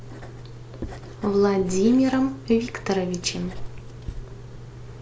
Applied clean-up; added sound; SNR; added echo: none; Writing; 11 dB; none.